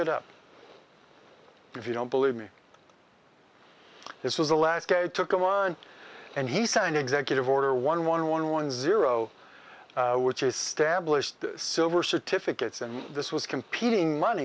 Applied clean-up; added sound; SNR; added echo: none; none; none; none.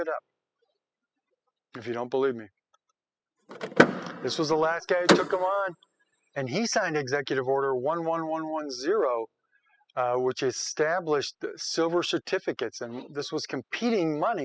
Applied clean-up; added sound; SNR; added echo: classical method spectral subtraction.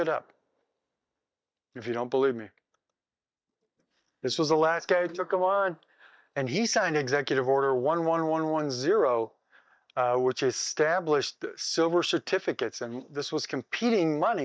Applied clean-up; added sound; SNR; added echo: neural mask model DeepFilterNet 3.